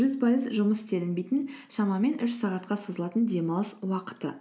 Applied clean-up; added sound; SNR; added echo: none; none; none; none.